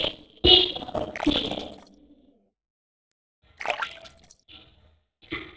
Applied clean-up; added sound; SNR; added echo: neural separator model SepFormer DNS4.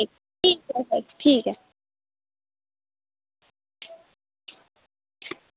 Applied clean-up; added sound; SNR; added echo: none; none; none; none.